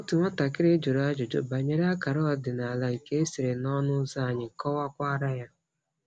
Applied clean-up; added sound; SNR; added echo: none; none; none; none.